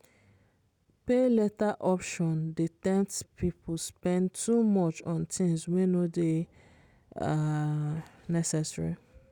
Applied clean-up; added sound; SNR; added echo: none; none; none; none.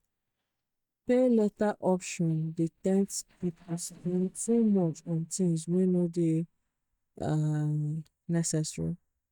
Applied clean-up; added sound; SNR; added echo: neural mask model DeepFilterNet 3.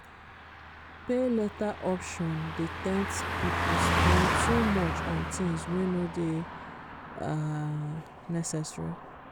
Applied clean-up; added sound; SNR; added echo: none; Car passing by; 0 dB; none.